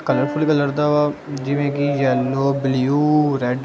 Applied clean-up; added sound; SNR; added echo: none; Piano; 14 dB; none.